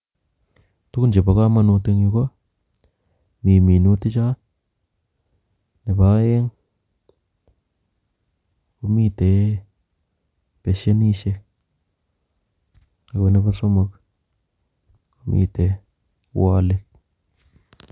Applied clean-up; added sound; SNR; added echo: none; none; none; none.